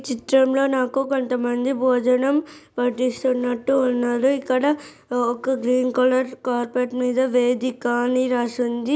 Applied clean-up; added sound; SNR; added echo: none; none; none; none.